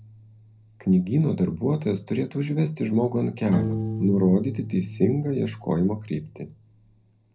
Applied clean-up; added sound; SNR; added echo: none; Piano; 11 dB; reverberation time 0.3 s.